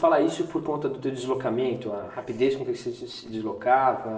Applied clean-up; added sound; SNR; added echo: neural separator model SepFormer DNS4.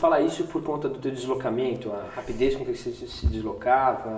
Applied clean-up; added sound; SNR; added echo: none; Crackle; 19 dB; reverberation time 0.9 s.